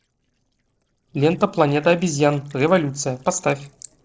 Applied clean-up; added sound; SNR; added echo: neural separator model SepFormer DNS4.